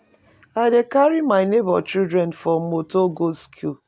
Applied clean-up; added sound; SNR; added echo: none; none; none; none.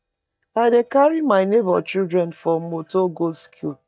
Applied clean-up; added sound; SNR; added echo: neural mask model DeepFilterNet 3.